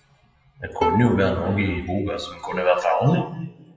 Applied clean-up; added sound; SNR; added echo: classical method WPE with log-MMSE.